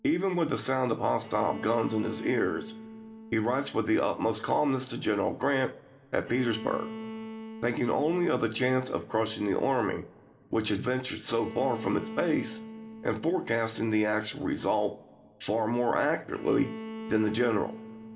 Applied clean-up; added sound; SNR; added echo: none; Bowed string instrument; 14 dB; reverberation time 1.8 s.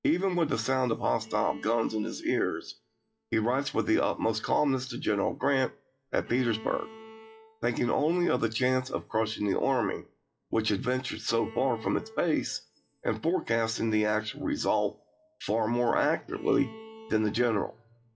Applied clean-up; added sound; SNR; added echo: classical method WPE with log-MMSE.